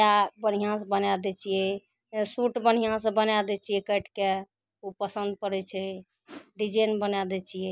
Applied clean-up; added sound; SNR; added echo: none; none; none; none.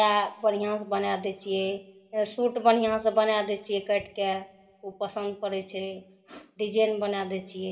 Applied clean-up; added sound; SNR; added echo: none; none; none; reverberation time 1.6 s.